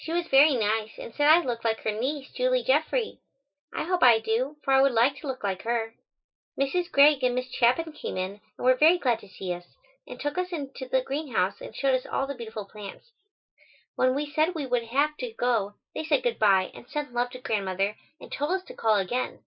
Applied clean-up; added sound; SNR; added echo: neural mask model Resemble Enhance denoiser.